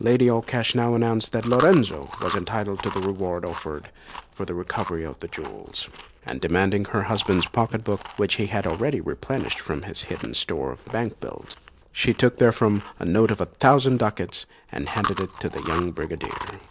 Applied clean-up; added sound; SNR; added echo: none; Chewing, mastication; 14 dB; none.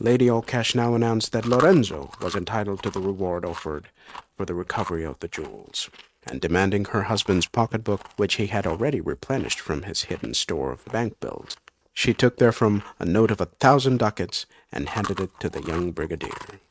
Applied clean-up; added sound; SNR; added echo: neural mask model RNNoise.